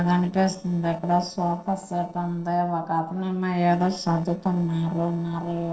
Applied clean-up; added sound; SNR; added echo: neural separator model SepFormer DNS4.